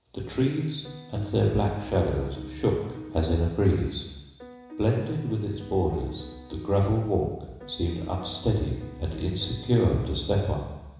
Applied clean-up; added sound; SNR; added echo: none; Piano; 16 dB; reverberation time 1.0 s.